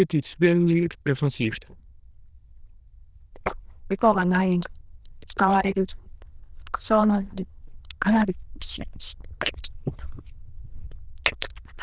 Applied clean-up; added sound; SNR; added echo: neural diffusion model UNIVERSE++.